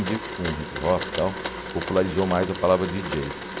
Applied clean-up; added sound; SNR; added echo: none; Domestic sounds, home sounds; 7 dB; none.